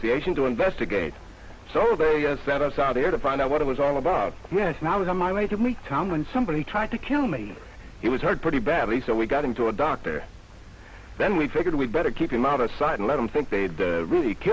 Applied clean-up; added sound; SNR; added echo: none; none; none; none.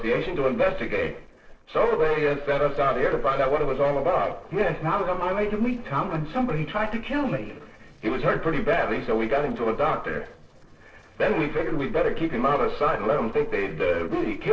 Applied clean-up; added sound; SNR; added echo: neural separator model SepFormer DNS4.